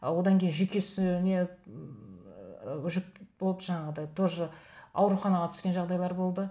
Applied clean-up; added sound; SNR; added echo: none; none; none; none.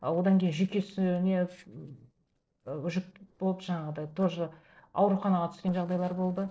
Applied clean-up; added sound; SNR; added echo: neural separator model SepFormer DNS4.